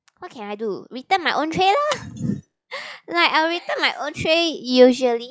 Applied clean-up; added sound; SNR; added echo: classical method log-MMSE.